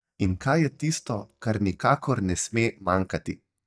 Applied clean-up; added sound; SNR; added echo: neural mask model DeepFilterNet 3.